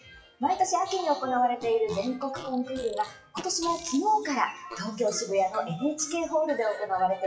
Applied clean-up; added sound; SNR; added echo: classical method WPE with log-MMSE.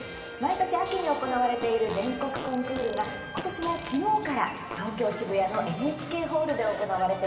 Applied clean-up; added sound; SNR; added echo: none; Fart; 15 dB; reverberation time 2.3 s.